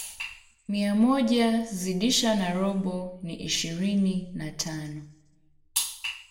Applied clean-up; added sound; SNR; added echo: none; none; none; reverberation time 0.7 s.